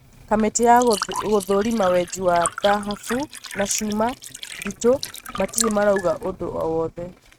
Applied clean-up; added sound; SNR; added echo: neural mask model RNNoise.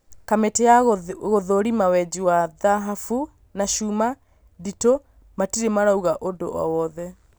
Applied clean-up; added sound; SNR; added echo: none; none; none; none.